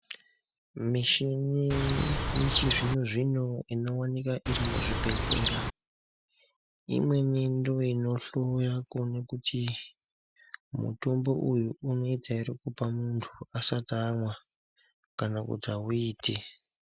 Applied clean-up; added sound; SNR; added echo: none; Chirp, tweet; -3 dB; none.